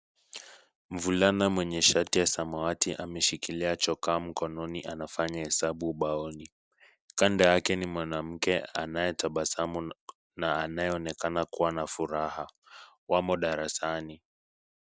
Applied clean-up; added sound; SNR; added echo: none; none; none; none.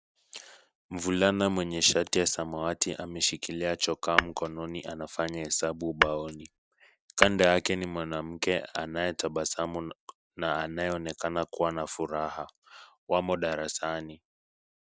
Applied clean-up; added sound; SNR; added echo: none; Tap / Glass; -1 dB; none.